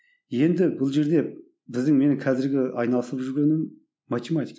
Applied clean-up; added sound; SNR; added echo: none; none; none; none.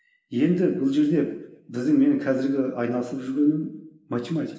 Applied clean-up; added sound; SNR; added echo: none; none; none; reverberation time 0.8 s.